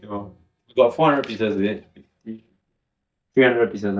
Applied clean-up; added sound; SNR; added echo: neural mask model DeepFilterNet 3.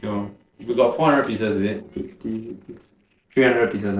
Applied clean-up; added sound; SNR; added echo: neural separator model SepFormer DNS4.